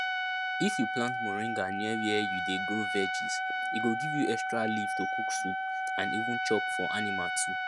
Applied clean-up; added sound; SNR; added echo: none; Trumpet; -2 dB; none.